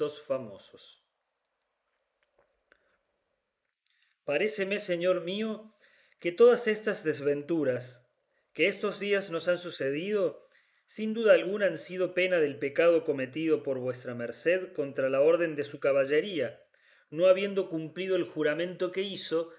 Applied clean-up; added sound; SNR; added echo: neural mask model Resemble Enhance denoiser.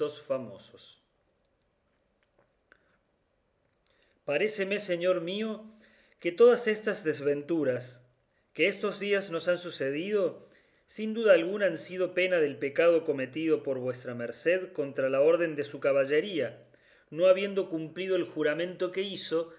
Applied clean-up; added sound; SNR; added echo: none; none; none; none.